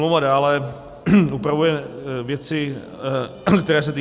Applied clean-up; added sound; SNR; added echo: none; none; none; none.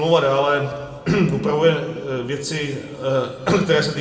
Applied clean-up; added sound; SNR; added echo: none; none; none; reverberation time 1.7 s.